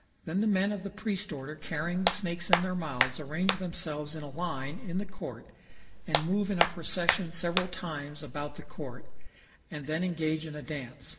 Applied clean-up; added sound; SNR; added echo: none; Hands; 0 dB; reverberation time 1.3 s.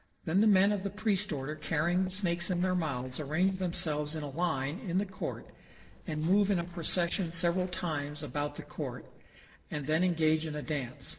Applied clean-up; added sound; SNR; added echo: neural separator model SepFormer DNS4.